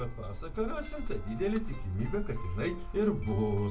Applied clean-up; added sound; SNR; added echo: none; none; none; reverberation time 0.2 s.